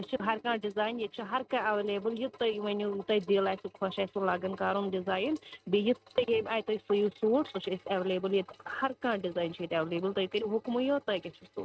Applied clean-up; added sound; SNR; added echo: neural mask model RNNoise.